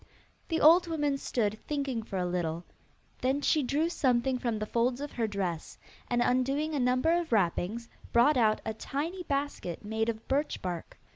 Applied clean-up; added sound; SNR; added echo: none; none; none; none.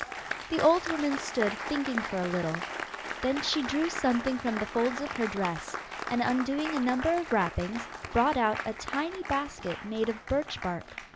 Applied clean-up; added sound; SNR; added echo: none; Applause; 8 dB; none.